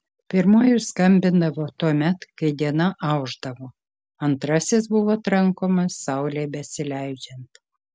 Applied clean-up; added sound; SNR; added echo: none; none; none; none.